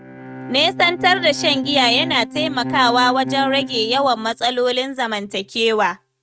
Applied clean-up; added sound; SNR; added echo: neural mask model RNNoise.